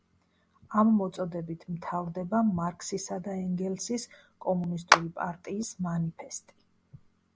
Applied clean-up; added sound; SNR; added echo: none; Clapping; -2 dB; none.